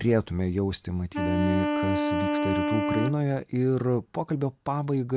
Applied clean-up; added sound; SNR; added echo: none; Wind instrument, woodwind instrument; 2 dB; none.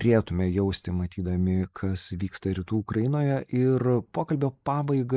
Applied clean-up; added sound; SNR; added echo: neural mask model Resemble Enhance denoiser.